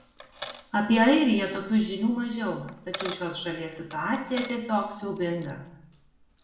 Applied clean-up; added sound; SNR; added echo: none; Coin (dropping); 15 dB; reverberation time 0.7 s.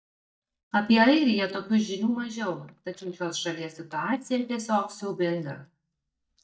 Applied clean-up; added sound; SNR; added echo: neural mask model DeepFilterNet 3.